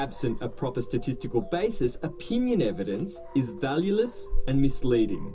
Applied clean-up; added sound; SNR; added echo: none; Dog; 4 dB; reverberation time 0.2 s.